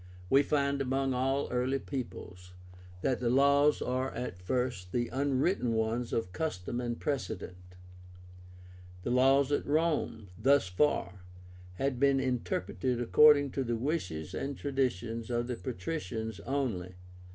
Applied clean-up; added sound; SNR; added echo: none; none; none; none.